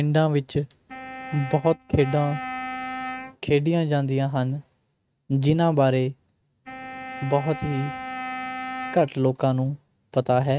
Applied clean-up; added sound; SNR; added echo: neural mask model RNNoise.